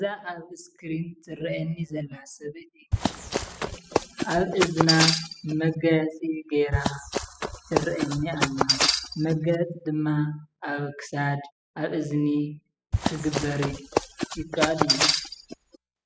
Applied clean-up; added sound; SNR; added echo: classical method spectral subtraction.